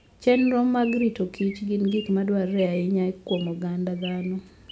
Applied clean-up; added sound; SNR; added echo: none; Bird vocalization, bird call, bird song; 19 dB; none.